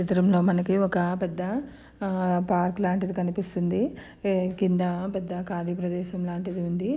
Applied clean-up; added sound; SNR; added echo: none; none; none; none.